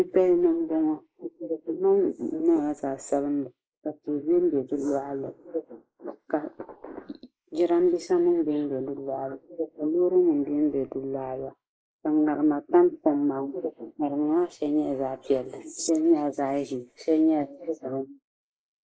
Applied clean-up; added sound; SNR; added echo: neural mask model Resemble Enhance denoiser.